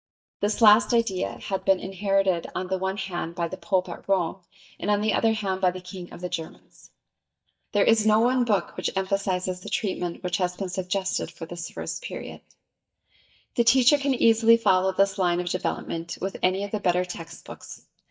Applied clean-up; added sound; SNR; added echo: neural mask model DeepFilterNet 3.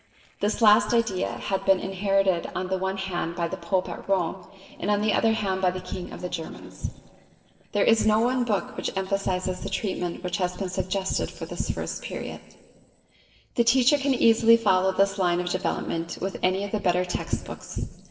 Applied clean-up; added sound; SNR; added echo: neural separator model SepFormer DNS4.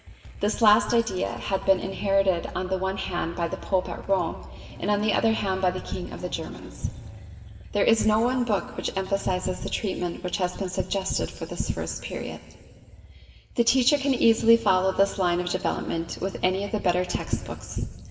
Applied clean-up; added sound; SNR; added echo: none; Engine starting / Motorcycle; 17 dB; reverberation time 2.0 s.